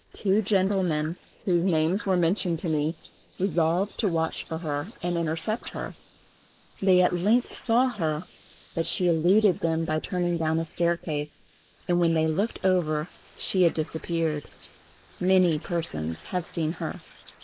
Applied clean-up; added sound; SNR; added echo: neural mask model Resemble Enhance denoiser.